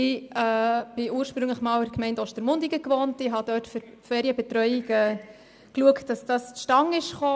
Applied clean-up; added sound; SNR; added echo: none; none; none; none.